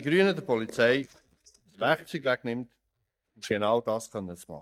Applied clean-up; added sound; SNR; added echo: neural mask model DeepFilterNet 3.